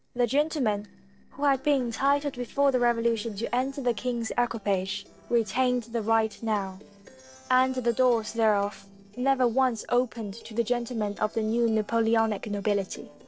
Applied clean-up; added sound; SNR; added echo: neural separator model SepFormer DNS4.